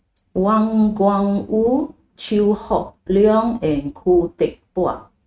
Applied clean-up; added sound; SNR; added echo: neural mask model RNNoise.